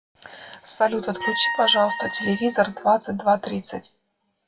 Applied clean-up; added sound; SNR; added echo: classical method WPE with log-MMSE.